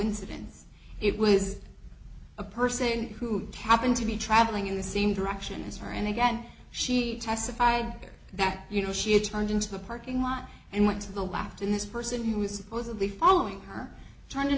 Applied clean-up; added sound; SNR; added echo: none; none; none; none.